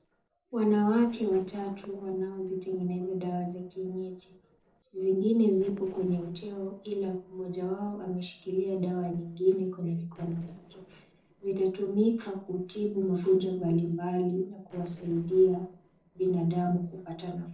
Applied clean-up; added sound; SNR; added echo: neural separator model SepFormer DNS4.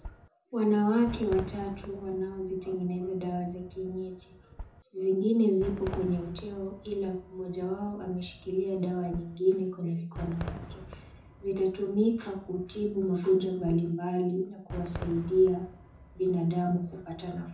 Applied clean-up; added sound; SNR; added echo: none; Fireworks; 15 dB; reverberation time 0.6 s.